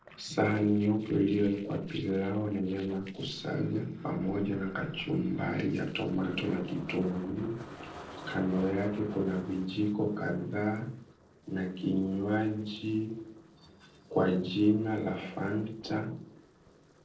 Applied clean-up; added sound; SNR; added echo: neural separator model SepFormer DNS4.